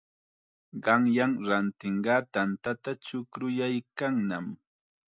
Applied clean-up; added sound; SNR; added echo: none; none; none; none.